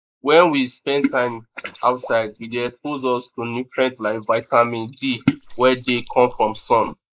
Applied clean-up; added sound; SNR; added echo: neural mask model Resemble Enhance denoiser.